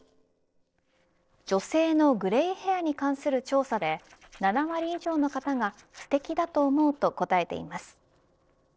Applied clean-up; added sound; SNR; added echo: neural separator model SepFormer DNS4.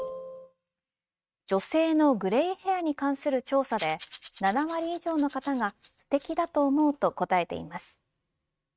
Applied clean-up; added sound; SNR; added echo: neural mask model RNNoise.